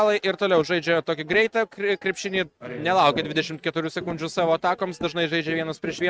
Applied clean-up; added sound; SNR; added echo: neural mask model RNNoise.